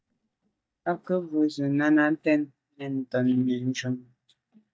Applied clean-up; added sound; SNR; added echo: neural mask model DeepFilterNet 3.